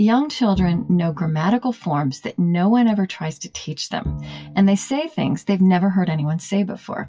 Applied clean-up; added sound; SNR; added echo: classical method WPE with log-MMSE.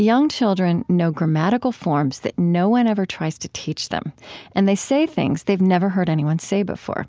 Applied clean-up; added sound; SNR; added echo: none; none; none; none.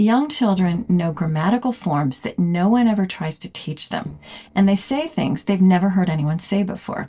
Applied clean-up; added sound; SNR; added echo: neural separator model SepFormer DNS4.